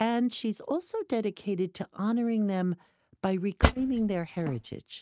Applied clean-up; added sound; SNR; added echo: neural mask model RNNoise.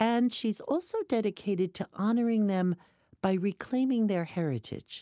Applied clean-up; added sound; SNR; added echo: none; none; none; none.